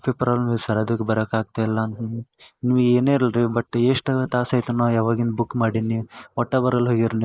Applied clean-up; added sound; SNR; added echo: neural mask model Resemble Enhance denoiser.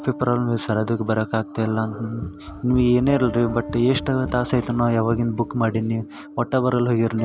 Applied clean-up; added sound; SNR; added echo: none; Acoustic guitar + Run; 13 dB; none.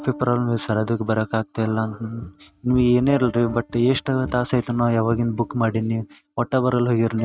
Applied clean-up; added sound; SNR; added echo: neural mask model RNNoise.